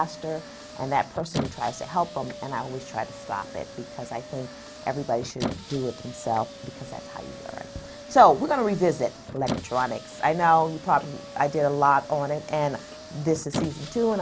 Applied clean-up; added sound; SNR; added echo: none; Squeak; 12 dB; none.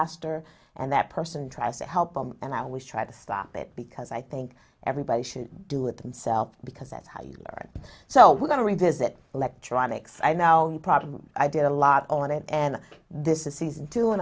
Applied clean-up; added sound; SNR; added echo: none; none; none; none.